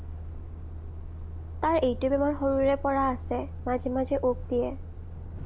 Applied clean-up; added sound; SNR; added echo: none; Truck; 8 dB; none.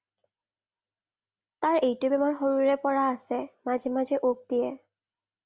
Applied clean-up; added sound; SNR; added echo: none; none; none; none.